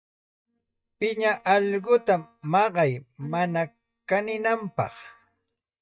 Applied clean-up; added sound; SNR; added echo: neural mask model DeepFilterNet 3.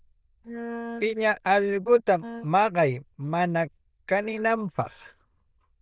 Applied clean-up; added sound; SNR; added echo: neural diffusion model UNIVERSE++.